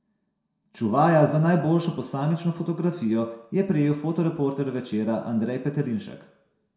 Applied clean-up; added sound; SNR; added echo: none; none; none; reverberation time 0.5 s.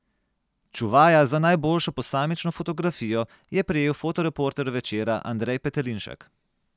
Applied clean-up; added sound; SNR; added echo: none; none; none; none.